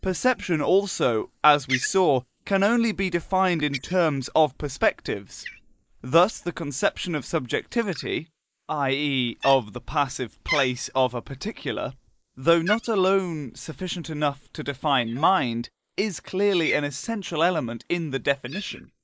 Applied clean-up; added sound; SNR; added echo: neural mask model Resemble Enhance denoiser.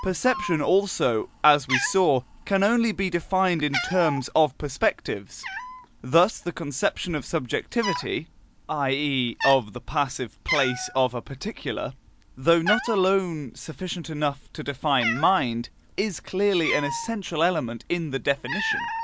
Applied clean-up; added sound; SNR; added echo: none; Cat; 10 dB; none.